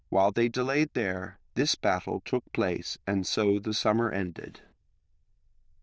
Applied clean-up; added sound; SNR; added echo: neural diffusion model UNIVERSE++.